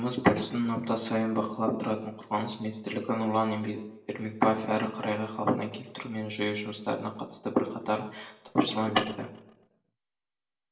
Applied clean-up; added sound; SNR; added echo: none; none; none; reverberation time 0.7 s.